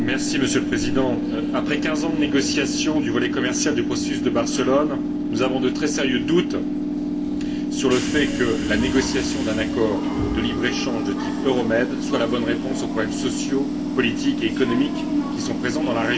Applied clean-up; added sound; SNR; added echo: none; Subway, metro, underground / Train; 0 dB; reverberation time 0.2 s.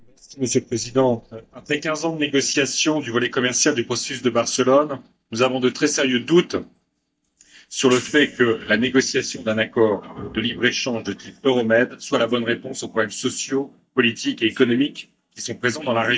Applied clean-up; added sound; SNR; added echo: neural mask model DeepFilterNet 3.